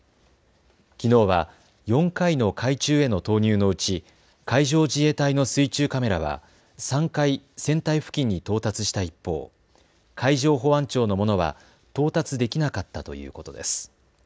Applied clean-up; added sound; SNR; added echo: none; none; none; none.